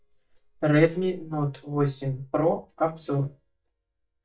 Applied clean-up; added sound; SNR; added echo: neural mask model DeepFilterNet 3.